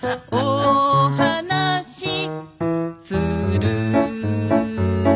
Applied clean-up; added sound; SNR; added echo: none; none; none; none.